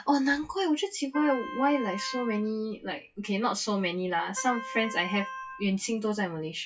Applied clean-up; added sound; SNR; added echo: classical method WPE with log-MMSE.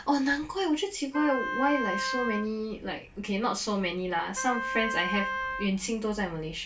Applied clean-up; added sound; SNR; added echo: none; Wind instrument, woodwind instrument; 5 dB; reverberation time 0.3 s.